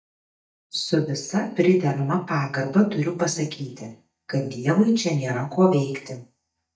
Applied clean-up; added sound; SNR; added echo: neural mask model DeepFilterNet 3.